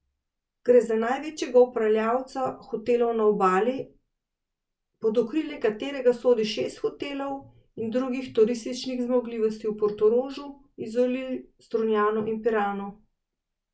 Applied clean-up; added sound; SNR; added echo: none; none; none; none.